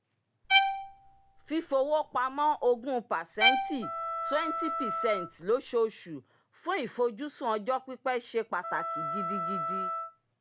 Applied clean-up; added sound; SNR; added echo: none; Bowed string instrument + Wind instrument, woodwind instrument; 0 dB; none.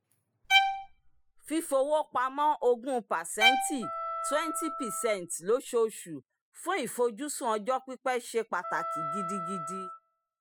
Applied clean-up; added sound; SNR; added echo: classical method spectral subtraction.